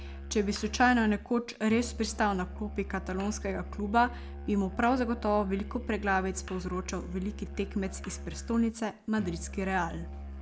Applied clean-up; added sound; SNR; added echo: none; Musical instrument; 10 dB; none.